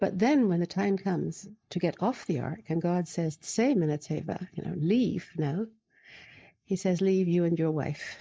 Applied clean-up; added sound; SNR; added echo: neural mask model Resemble Enhance denoiser.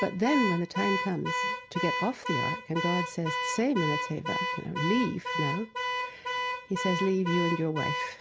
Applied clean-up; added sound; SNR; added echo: none; Alarm / Car; 2 dB; none.